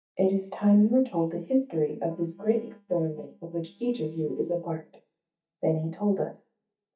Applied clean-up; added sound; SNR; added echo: neural mask model DeepFilterNet 3.